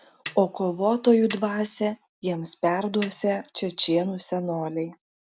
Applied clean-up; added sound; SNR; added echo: none; Snare drum; 18 dB; none.